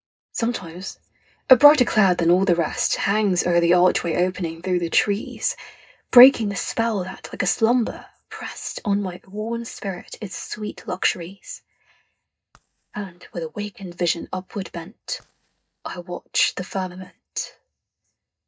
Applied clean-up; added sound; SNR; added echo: neural mask model DeepFilterNet 3.